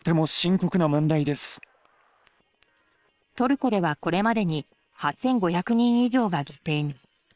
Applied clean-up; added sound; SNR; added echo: neural separator model SepFormer WHAM!.